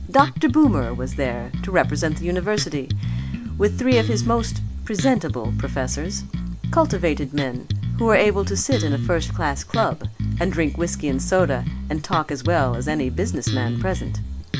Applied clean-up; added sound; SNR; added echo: none; Bass guitar; 3 dB; none.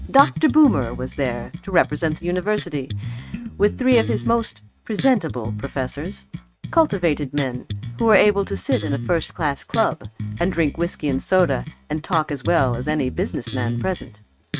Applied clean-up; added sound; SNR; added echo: neural mask model RNNoise.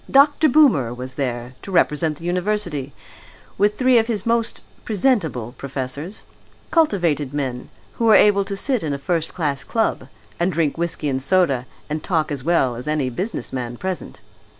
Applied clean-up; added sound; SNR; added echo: none; none; none; none.